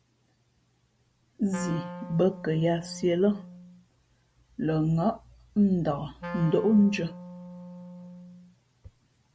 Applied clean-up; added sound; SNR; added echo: none; Wind instrument, woodwind instrument; 13 dB; none.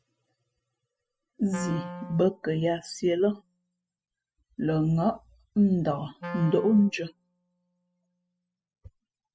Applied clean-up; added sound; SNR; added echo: classical method spectral subtraction.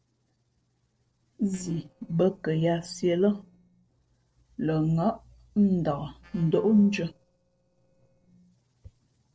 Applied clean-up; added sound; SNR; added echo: neural separator model SepFormer DNS4.